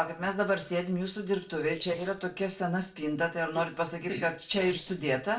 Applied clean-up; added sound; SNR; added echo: neural separator model SepFormer DNS4.